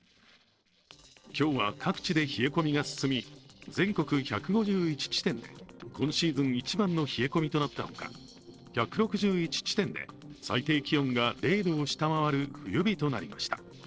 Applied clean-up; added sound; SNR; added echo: neural separator model SepFormer DNS4.